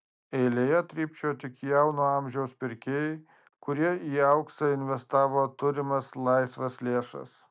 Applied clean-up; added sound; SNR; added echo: none; none; none; none.